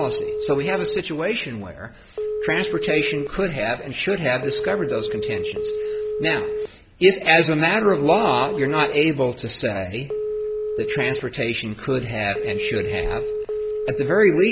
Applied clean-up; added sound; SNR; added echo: none; Telephone; 5 dB; none.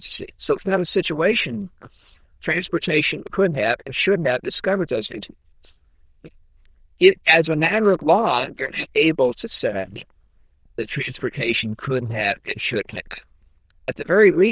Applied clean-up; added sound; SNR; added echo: neural diffusion model UNIVERSE++.